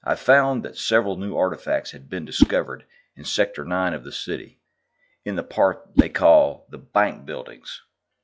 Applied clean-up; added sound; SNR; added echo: classical method log-MMSE.